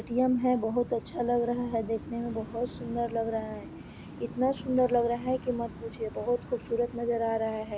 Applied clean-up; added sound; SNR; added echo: none; Waves, surf; 14 dB; none.